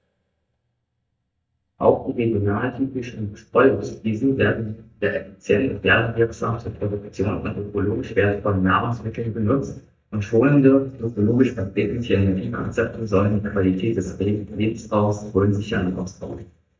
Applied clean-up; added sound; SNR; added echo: neural mask model DeepFilterNet 3.